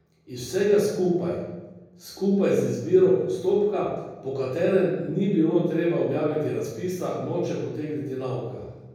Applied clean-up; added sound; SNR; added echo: none; none; none; reverberation time 1.3 s.